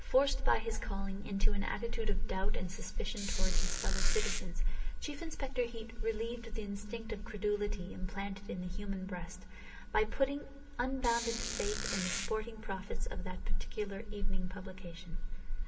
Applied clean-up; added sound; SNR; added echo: none; Squeak; 9 dB; reverberation time 1.7 s.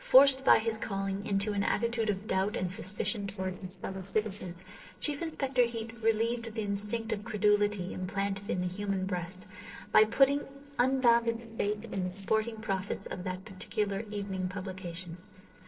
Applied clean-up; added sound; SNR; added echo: neural separator model SepFormer DNS4.